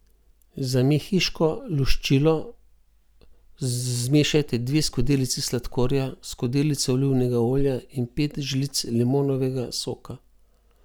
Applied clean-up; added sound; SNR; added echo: none; none; none; none.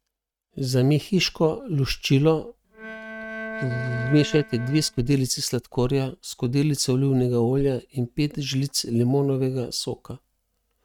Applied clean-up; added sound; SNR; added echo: neural mask model RNNoise.